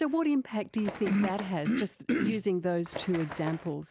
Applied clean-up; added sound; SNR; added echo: none; Bird; 12 dB; none.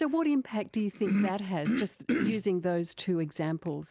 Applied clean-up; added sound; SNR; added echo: none; none; none; none.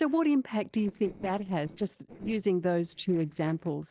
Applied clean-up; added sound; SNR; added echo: neural separator model SepFormer DNS4.